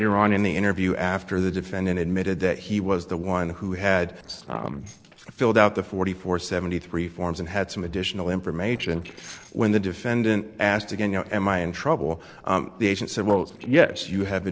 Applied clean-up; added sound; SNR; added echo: neural separator model SepFormer DNS4.